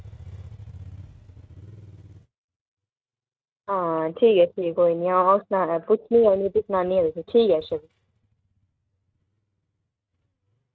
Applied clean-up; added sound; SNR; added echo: neural mask model RNNoise.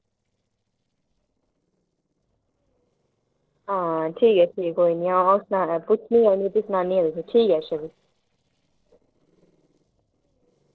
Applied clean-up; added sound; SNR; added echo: neural separator model SepFormer DNS4.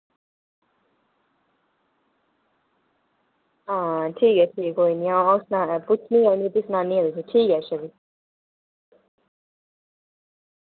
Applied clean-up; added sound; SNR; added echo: none; none; none; none.